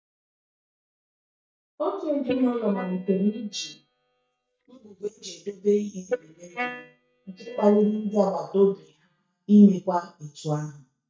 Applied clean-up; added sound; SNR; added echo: neural mask model DeepFilterNet 3.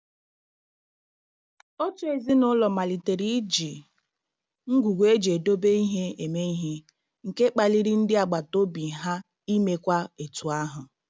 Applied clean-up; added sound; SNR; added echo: none; none; none; none.